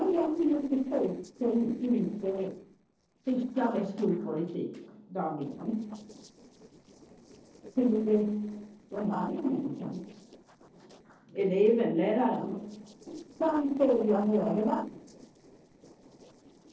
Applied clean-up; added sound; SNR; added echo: neural separator model SepFormer DNS4.